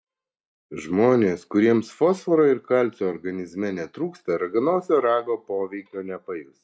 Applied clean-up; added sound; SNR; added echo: neural mask model DeepFilterNet 3.